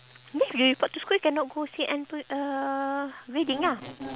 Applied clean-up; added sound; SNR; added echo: none; none; none; none.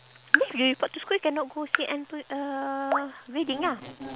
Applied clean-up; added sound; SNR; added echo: none; Raindrop / Drip; 3 dB; none.